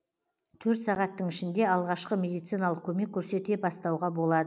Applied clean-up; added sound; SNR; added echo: none; none; none; none.